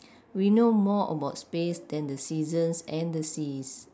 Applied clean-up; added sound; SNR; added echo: none; none; none; none.